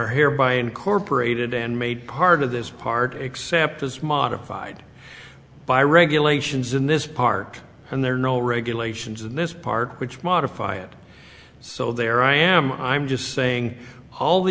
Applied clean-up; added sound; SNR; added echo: none; none; none; none.